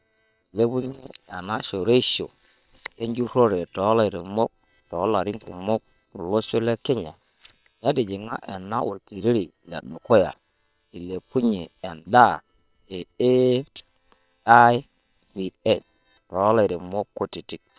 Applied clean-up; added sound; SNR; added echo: neural separator model SepFormer WHAM!.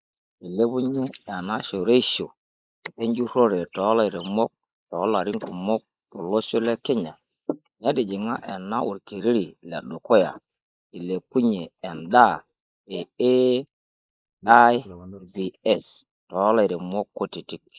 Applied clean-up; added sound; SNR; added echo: neural mask model Resemble Enhance denoiser.